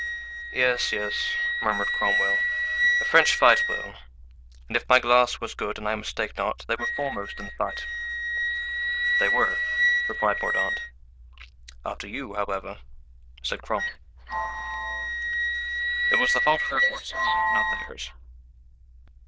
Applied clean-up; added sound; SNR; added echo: neural diffusion model UNIVERSE++.